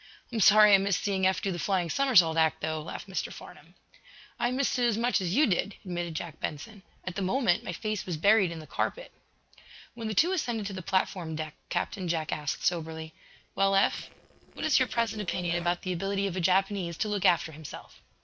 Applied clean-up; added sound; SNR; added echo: neural separator model SepFormer DNS4.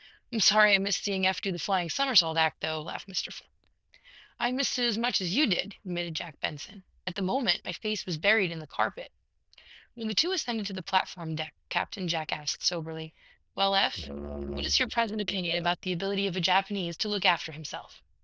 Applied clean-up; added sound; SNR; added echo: neural diffusion model UNIVERSE++.